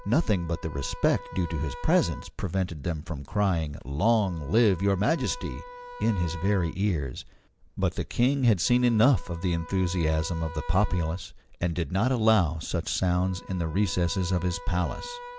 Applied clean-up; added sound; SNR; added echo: none; Wind instrument, woodwind instrument; 19 dB; none.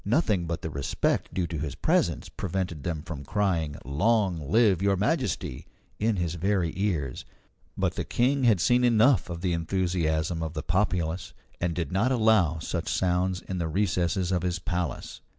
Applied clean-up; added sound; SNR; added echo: none; none; none; none.